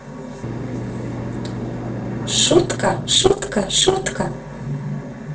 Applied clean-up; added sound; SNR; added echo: neural separator model SepFormer DNS4.